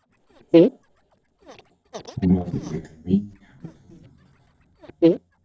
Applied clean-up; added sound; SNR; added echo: neural mask model DeepFilterNet 3.